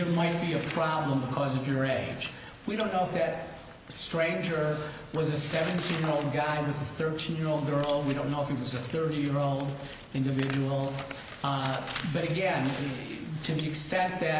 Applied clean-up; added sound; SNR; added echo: none; Cutlery, silverware; 19 dB; none.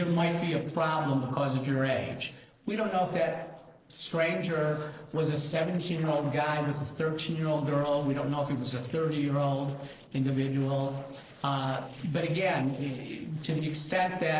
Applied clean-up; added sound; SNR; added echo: neural separator model SepFormer DNS4.